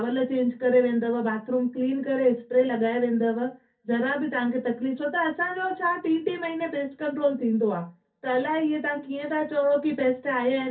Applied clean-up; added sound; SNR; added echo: none; none; none; reverberation time 0.3 s.